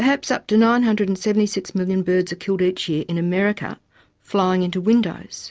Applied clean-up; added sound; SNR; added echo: none; none; none; none.